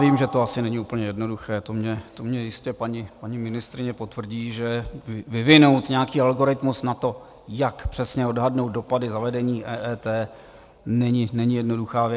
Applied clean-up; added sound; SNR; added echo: none; none; none; none.